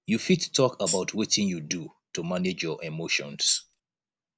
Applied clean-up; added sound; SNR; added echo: none; Tambourine; -4 dB; none.